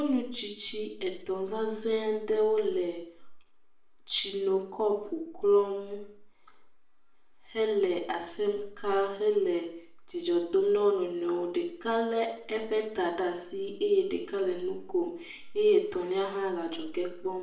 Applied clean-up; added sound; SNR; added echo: none; none; none; reverberation time 0.5 s.